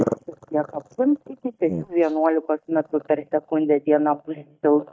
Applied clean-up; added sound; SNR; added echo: neural mask model DeepFilterNet 3.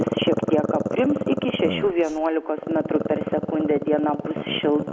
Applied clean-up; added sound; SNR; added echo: none; Growling; 4 dB; none.